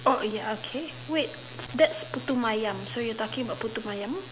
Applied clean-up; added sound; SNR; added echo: none; none; none; none.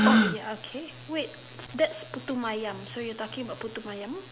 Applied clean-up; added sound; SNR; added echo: none; Gasp; -2 dB; none.